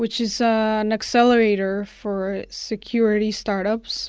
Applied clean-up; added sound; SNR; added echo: none; none; none; none.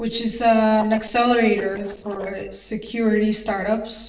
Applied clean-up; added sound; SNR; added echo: neural separator model SepFormer DNS4.